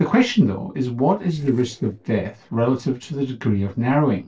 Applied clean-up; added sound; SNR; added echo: neural separator model SepFormer DNS4.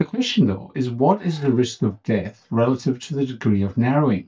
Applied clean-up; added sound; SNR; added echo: neural mask model DeepFilterNet 3.